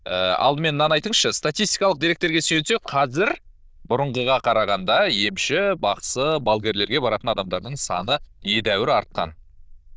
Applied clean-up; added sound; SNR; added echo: neural diffusion model UNIVERSE++.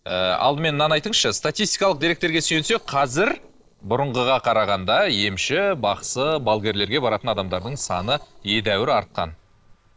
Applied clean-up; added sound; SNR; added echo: neural separator model SepFormer DNS4.